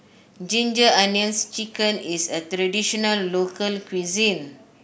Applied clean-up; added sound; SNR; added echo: none; none; none; none.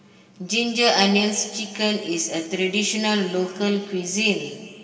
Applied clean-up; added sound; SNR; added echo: none; none; none; reverberation time 2.0 s.